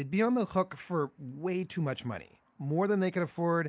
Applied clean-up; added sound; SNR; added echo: none; none; none; none.